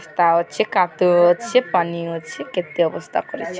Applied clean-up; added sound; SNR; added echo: none; none; none; none.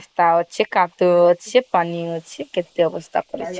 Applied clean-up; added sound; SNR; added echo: neural mask model Resemble Enhance denoiser.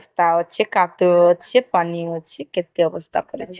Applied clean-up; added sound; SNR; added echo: neural mask model DeepFilterNet 3.